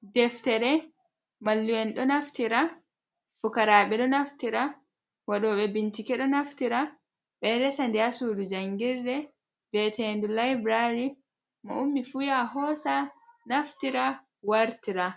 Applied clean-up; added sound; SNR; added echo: none; none; none; none.